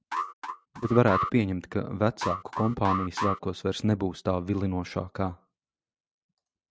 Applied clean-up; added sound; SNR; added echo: neural mask model RNNoise.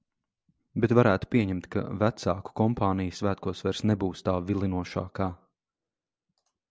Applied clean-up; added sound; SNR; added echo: none; none; none; none.